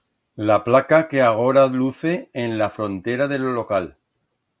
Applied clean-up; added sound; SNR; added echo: none; none; none; none.